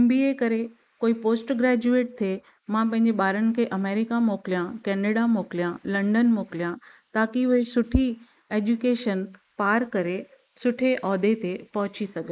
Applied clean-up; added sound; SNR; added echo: neural mask model Resemble Enhance denoiser.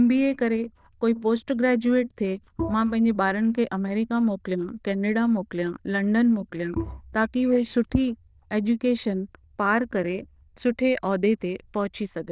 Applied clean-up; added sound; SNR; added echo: neural diffusion model UNIVERSE++.